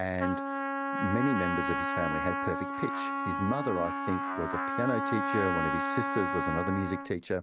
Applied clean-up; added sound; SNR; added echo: none; Trumpet; 0 dB; none.